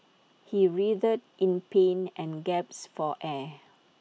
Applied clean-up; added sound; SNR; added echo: none; none; none; none.